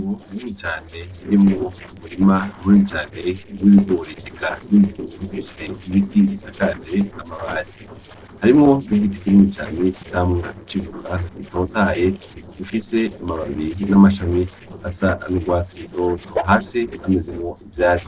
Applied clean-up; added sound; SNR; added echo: neural separator model SepFormer DNS4.